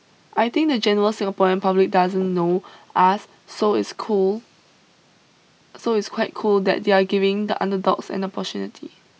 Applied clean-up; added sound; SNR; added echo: none; none; none; none.